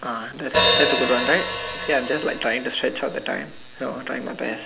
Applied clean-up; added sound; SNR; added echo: none; Hi-hat; 1 dB; none.